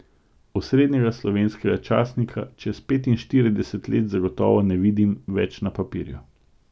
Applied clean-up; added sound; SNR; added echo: none; none; none; none.